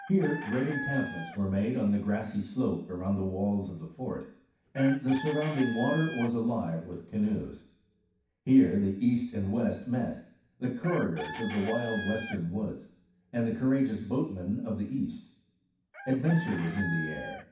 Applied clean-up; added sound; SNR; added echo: none; Chicken, rooster; 14 dB; reverberation time 0.6 s.